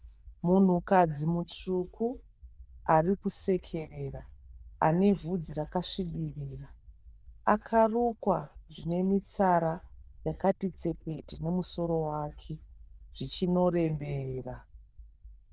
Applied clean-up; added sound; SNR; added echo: neural diffusion model UNIVERSE++.